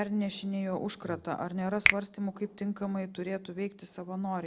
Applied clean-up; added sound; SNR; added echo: none; Finger snapping; 1 dB; none.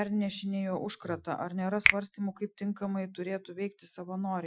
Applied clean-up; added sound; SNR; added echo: classical method Wiener filter.